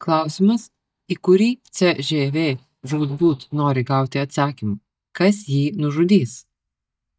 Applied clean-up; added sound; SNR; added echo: neural mask model DeepFilterNet 3.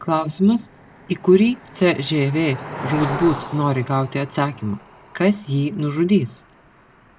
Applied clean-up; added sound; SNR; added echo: none; Cricket; 15 dB; none.